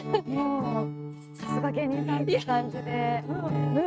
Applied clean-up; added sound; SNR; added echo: neural mask model RNNoise.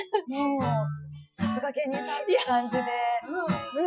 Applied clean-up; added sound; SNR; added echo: classical method Wiener filter.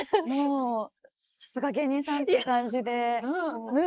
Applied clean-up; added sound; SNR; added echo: neural mask model Resemble Enhance denoiser.